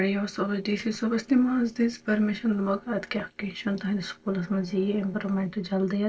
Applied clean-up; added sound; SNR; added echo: neural separator model SepFormer DNS4.